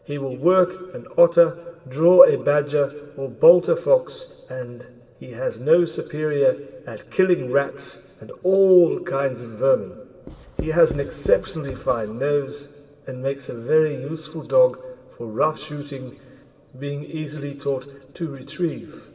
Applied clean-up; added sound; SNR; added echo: none; Writing; 13 dB; reverberation time 2.4 s.